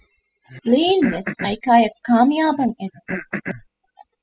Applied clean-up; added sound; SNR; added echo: classical method spectral subtraction.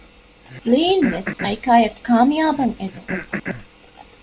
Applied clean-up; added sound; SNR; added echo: none; Cough; 12 dB; none.